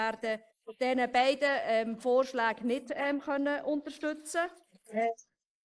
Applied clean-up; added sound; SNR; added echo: neural mask model Resemble Enhance denoiser.